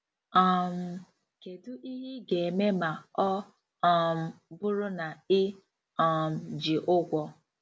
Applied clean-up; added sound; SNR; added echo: none; none; none; none.